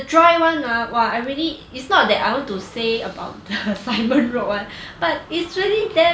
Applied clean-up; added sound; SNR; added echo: none; none; none; none.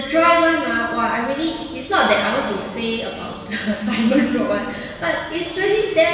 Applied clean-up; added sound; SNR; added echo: none; none; none; reverberation time 1.6 s.